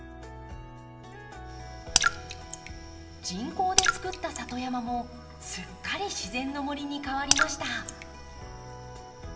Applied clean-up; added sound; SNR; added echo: none; Raindrop / Splash, splatter; -4 dB; reverberation time 1.9 s.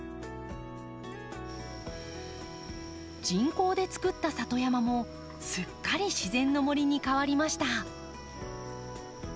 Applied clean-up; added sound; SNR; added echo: none; none; none; none.